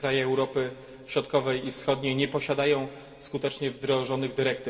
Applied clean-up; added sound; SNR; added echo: none; none; none; reverberation time 2.0 s.